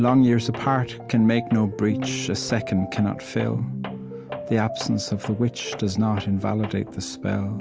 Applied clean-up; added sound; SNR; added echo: none; Tools; 19 dB; none.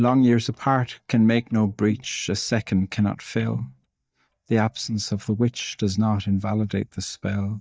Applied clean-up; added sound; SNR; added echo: neural mask model DeepFilterNet 3.